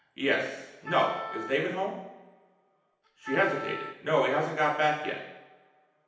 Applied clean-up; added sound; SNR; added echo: none; Wind instrument, woodwind instrument; 11 dB; reverberation time 0.9 s.